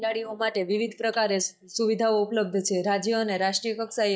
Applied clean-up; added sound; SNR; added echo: neural mask model DeepFilterNet 3.